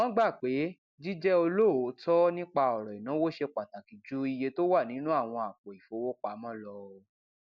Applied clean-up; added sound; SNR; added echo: none; none; none; none.